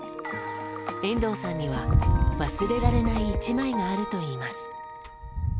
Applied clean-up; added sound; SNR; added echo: none; Bicycle; 1 dB; none.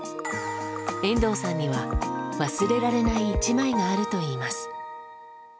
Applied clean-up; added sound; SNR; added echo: none; none; none; none.